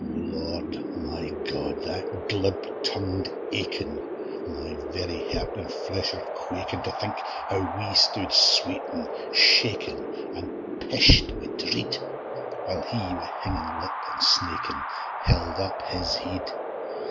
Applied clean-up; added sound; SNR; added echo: none; Wind; 4 dB; none.